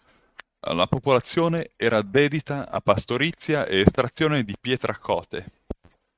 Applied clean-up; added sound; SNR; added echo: neural mask model RNNoise.